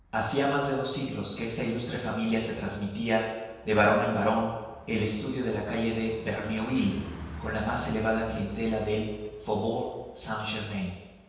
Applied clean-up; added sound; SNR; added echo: none; Bus; 18 dB; reverberation time 1.2 s.